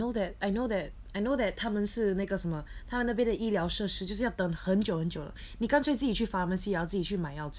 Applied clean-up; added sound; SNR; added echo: none; none; none; none.